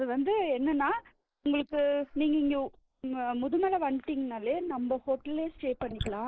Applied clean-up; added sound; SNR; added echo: neural mask model Resemble Enhance denoiser.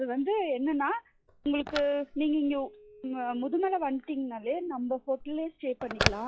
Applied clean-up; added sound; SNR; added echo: classical method log-MMSE.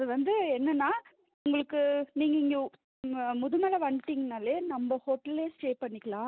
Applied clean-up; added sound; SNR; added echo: none; none; none; none.